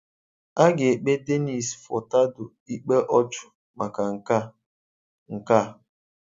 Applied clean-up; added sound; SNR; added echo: none; none; none; none.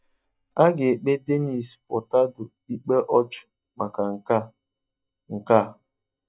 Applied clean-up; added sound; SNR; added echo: neural mask model DeepFilterNet 3.